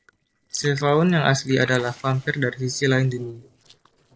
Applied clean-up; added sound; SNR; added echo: neural separator model SepFormer DNS4.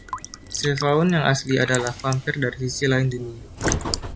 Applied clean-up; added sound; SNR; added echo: none; Raindrop / Drip / Trickle, dribble + Train; 8 dB; none.